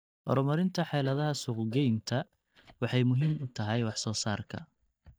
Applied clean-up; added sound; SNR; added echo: neural mask model DeepFilterNet 3.